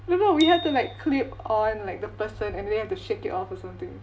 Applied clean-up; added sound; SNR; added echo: none; Bicycle bell; 13 dB; reverberation time 0.5 s.